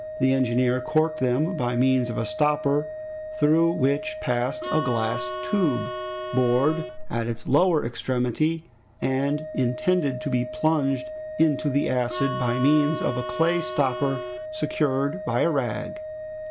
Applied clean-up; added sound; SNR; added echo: none; Organ + Harmonica; 9 dB; none.